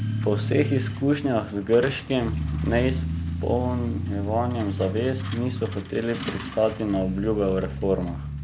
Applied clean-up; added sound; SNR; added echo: none; Truck; 4 dB; none.